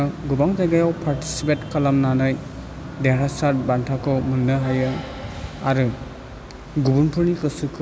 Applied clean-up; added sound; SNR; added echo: none; none; none; none.